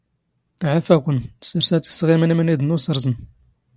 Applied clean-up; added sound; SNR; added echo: none; none; none; none.